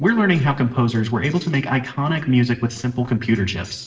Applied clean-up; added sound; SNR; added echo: neural separator model SepFormer DNS4.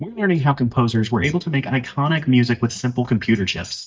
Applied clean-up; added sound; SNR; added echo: neural mask model DeepFilterNet 3.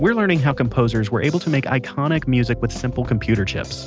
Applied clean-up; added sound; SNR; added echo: none; none; none; none.